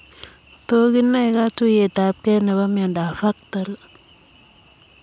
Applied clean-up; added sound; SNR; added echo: none; none; none; none.